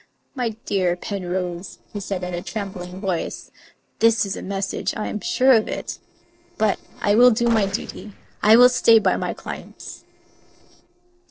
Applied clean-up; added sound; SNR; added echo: neural separator model SepFormer DNS4.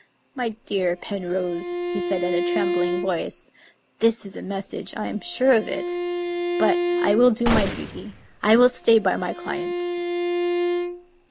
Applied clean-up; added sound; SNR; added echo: none; Gunshot, gunfire + Bowed string instrument; 3 dB; none.